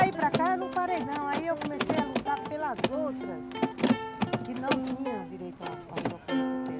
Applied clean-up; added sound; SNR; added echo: none; Mechanisms + Plucked string instrument; -1 dB; none.